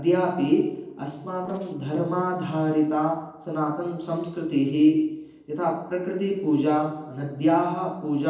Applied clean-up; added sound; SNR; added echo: neural separator model SepFormer DNS4.